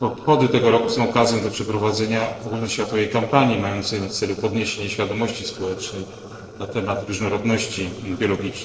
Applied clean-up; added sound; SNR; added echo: neural separator model SepFormer DNS4.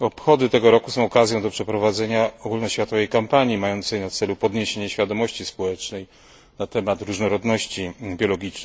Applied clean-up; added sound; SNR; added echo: none; none; none; none.